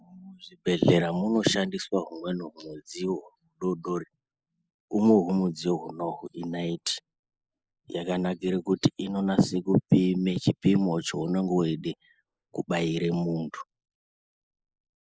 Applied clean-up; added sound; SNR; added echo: neural mask model Resemble Enhance denoiser.